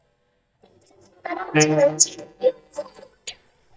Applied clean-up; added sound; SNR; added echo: neural mask model DeepFilterNet 3.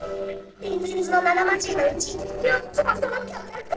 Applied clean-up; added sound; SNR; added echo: neural separator model SepFormer DNS4.